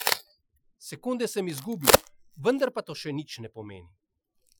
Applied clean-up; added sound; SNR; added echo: classical method Wiener filter.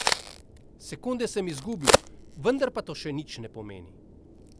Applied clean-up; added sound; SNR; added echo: none; Crack; -2 dB; none.